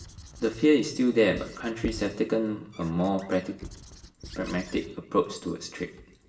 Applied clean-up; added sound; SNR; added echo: none; Squeak / Writing; 17 dB; reverberation time 0.7 s.